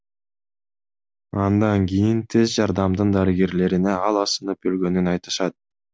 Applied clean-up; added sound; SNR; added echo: none; none; none; none.